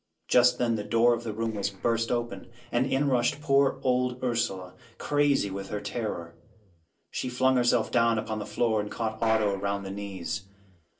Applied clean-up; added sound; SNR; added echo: neural separator model SepFormer DNS4.